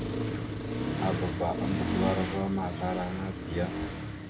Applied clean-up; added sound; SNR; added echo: none; Accelerating, revving, vroom; -1 dB; none.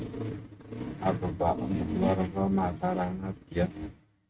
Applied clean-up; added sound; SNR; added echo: neural mask model RNNoise.